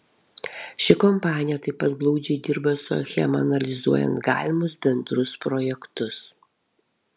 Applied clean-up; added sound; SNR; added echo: none; none; none; none.